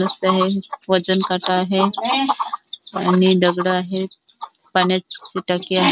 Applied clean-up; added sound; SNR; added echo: none; none; none; none.